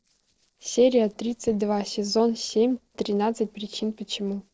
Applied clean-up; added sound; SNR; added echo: neural separator model SepFormer DNS4.